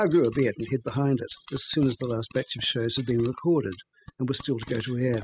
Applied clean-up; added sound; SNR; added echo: classical method spectral subtraction.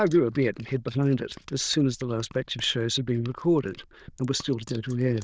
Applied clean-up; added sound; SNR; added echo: neural diffusion model UNIVERSE++.